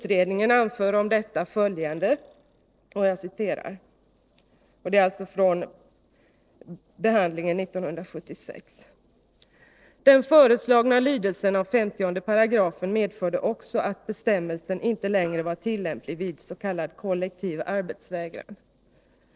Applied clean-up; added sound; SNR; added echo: neural separator model SepFormer DNS4.